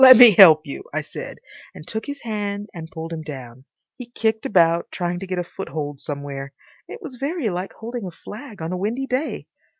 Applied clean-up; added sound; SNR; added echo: none; none; none; none.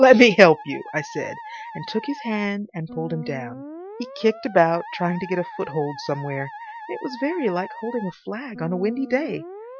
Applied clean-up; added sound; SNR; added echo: classical method Wiener filter.